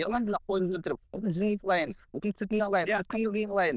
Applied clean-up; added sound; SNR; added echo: neural diffusion model UNIVERSE++.